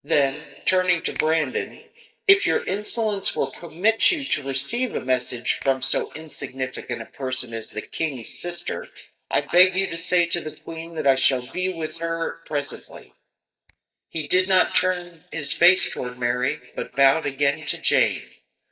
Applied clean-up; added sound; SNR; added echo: neural mask model DeepFilterNet 3.